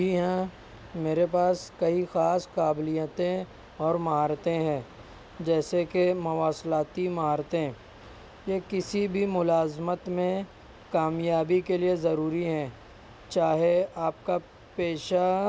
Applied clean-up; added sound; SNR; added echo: none; none; none; none.